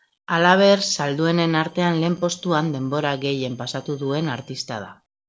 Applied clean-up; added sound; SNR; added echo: neural separator model SepFormer DNS4.